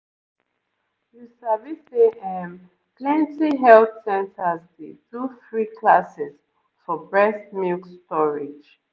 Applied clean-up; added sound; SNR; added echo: none; none; none; none.